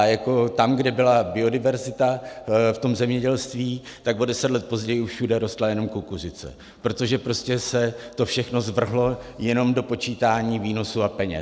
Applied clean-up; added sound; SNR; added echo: none; none; none; none.